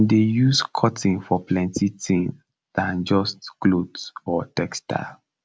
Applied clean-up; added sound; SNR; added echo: none; none; none; none.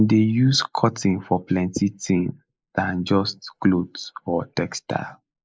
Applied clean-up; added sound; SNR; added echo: neural mask model Resemble Enhance denoiser.